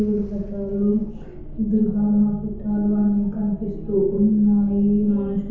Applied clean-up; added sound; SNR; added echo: none; Thunderstorm; 14 dB; reverberation time 0.9 s.